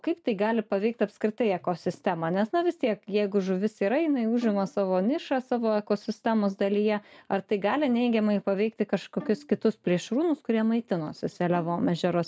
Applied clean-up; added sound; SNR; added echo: none; Bowed string instrument; 20 dB; none.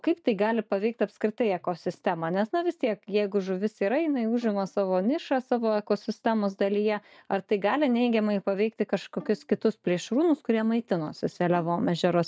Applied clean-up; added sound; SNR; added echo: neural mask model DeepFilterNet 3.